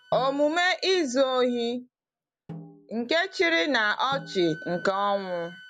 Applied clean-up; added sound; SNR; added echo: none; Wind instrument, woodwind instrument + Snare drum; 19 dB; none.